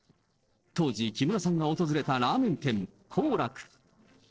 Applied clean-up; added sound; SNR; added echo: neural separator model SepFormer DNS4.